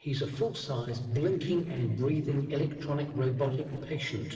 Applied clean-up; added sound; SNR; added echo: neural separator model SepFormer DNS4.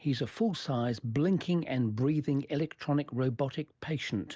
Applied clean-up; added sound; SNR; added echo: none; none; none; none.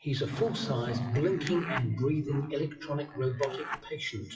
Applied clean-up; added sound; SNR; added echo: classical method WPE with log-MMSE.